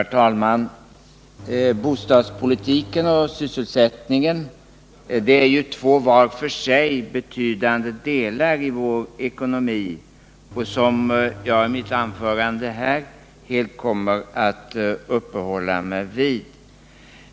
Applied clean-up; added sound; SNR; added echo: none; Engine; 19 dB; none.